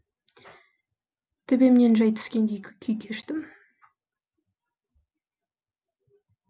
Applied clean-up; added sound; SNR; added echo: none; none; none; none.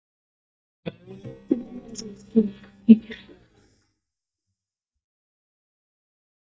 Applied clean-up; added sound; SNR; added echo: neural mask model DeepFilterNet 3.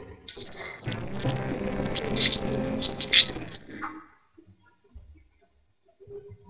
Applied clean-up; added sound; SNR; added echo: neural separator model SepFormer DNS4.